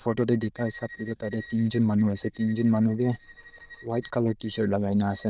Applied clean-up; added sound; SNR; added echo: neural diffusion model UNIVERSE++.